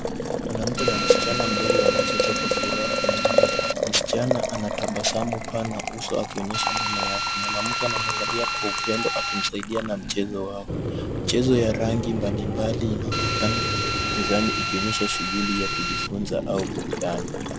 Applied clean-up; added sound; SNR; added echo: none; Boiling + Drill; -3 dB; none.